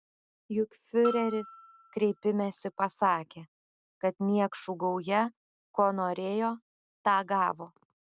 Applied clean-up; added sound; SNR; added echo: none; Bell; 13 dB; none.